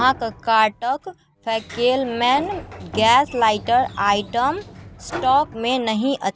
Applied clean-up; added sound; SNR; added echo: none; Sliding door; 16 dB; none.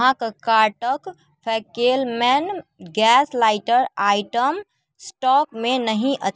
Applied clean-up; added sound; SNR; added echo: none; none; none; none.